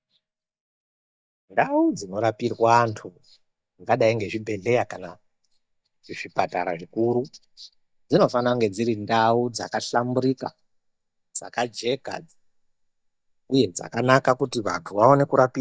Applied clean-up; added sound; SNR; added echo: neural mask model DeepFilterNet 3.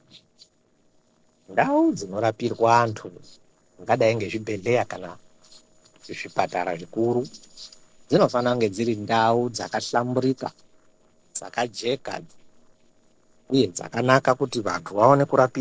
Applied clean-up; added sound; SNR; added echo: neural separator model SepFormer DNS4.